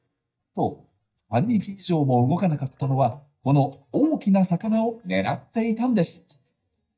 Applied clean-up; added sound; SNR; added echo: neural mask model DeepFilterNet 3.